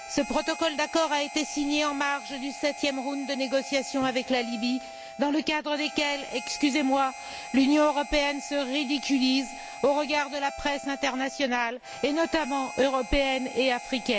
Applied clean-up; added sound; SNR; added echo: none; Harmonica; 14 dB; none.